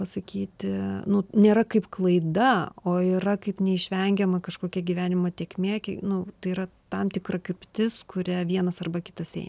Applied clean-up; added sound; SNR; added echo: none; none; none; none.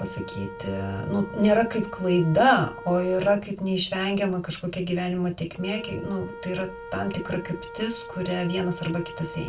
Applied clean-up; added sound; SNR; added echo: none; Wind instrument, woodwind instrument; 14 dB; reverberation time 0.2 s.